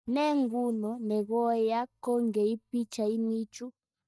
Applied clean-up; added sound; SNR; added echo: neural mask model DeepFilterNet 3.